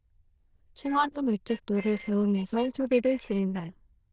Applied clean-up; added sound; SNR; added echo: neural diffusion model UNIVERSE++.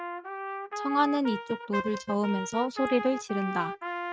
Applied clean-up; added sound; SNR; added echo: neural mask model RNNoise.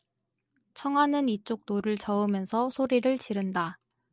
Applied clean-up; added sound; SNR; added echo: none; none; none; none.